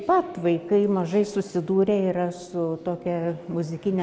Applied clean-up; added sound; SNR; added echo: none; none; none; none.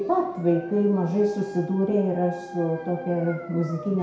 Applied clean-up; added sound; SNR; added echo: none; Dog; 18 dB; reverberation time 0.6 s.